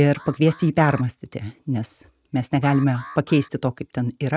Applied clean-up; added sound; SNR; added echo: neural mask model RNNoise.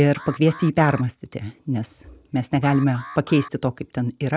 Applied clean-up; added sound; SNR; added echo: none; Alarm; 19 dB; none.